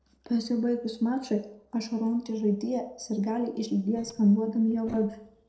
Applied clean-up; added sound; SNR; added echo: neural separator model SepFormer DNS4.